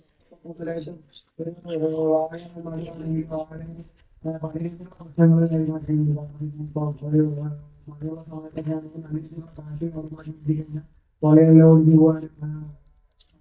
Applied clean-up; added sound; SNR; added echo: neural mask model DeepFilterNet 3.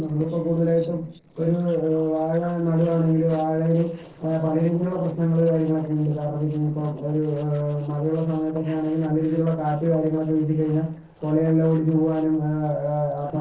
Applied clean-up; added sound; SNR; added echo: neural separator model SepFormer DNS4.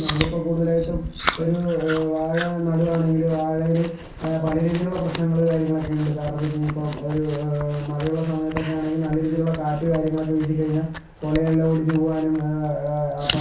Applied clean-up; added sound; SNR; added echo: none; Chewing, mastication; 12 dB; reverberation time 0.6 s.